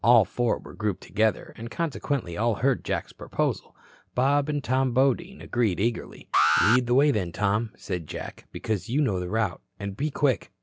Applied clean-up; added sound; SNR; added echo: none; Alarm; 2 dB; none.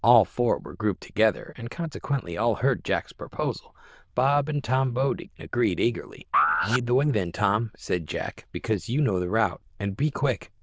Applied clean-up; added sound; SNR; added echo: neural diffusion model UNIVERSE++.